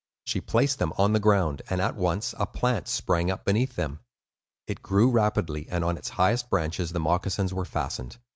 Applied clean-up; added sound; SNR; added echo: none; none; none; none.